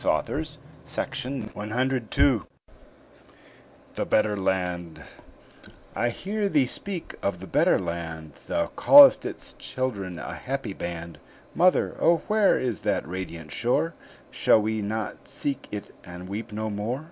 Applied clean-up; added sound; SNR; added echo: none; none; none; none.